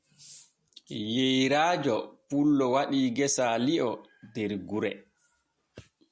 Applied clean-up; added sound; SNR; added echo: none; none; none; none.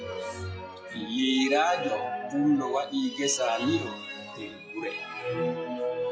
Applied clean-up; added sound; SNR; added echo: classical method log-MMSE.